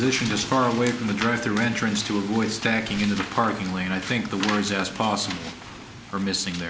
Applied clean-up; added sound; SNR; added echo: none; none; none; none.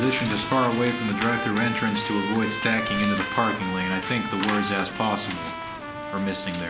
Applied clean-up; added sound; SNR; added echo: none; Trumpet; 7 dB; none.